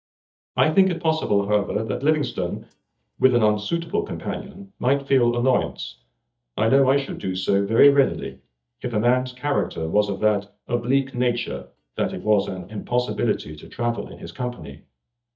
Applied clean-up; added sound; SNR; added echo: neural mask model DeepFilterNet 3.